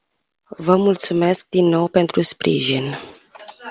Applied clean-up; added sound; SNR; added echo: none; none; none; none.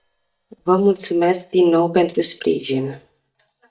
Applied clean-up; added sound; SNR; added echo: neural mask model DeepFilterNet 3.